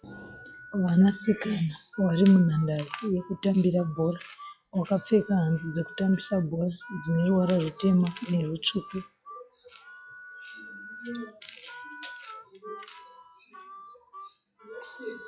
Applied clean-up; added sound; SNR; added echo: classical method log-MMSE.